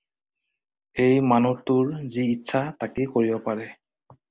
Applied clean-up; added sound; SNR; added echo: none; none; none; none.